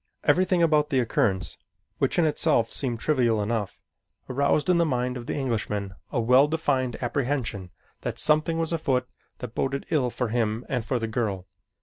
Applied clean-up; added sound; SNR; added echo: none; none; none; none.